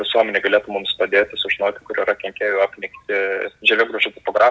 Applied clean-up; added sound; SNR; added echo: none; none; none; none.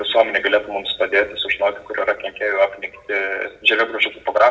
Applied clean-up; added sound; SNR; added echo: none; none; none; reverberation time 0.5 s.